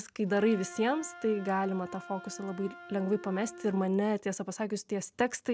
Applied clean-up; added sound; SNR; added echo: none; Wind instrument, woodwind instrument; 17 dB; none.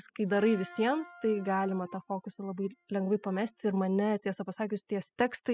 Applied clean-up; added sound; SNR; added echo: classical method spectral subtraction.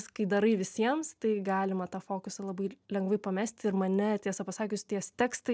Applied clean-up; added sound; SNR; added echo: none; none; none; none.